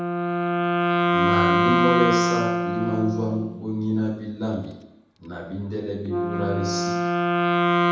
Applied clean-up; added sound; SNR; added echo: none; Wind instrument, woodwind instrument; -5 dB; reverberation time 0.8 s.